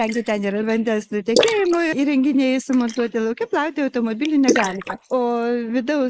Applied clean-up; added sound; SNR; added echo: neural mask model Resemble Enhance denoiser.